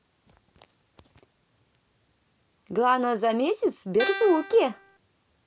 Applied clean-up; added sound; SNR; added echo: none; Guitar; 6 dB; none.